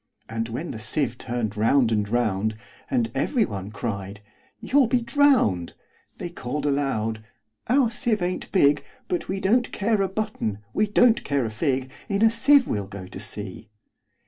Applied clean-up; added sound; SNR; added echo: none; none; none; none.